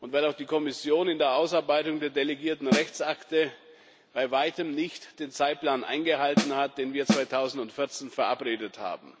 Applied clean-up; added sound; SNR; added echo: none; Snare drum; -1 dB; none.